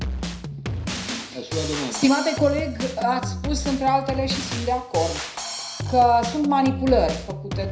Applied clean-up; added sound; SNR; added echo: none; Drum kit; 6 dB; reverberation time 0.5 s.